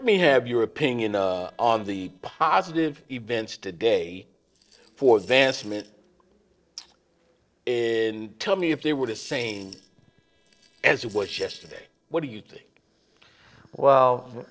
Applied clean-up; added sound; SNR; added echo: neural separator model SepFormer DNS4.